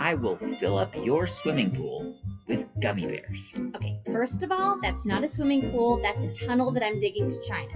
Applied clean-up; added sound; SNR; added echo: classical method WPE with log-MMSE.